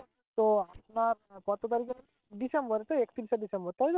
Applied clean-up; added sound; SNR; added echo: neural separator model SepFormer WHAM!.